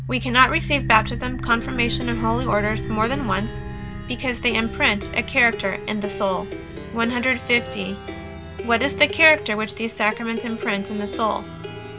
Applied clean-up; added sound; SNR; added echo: none; Plucked string instrument; 7 dB; none.